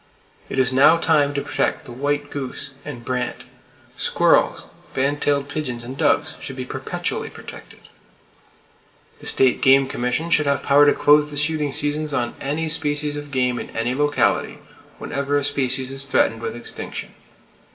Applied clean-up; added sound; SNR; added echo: none; none; none; reverberation time 2.8 s.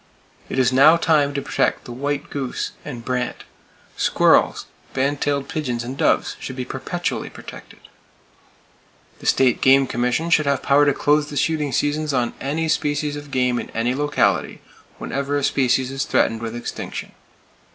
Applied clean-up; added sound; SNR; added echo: none; none; none; none.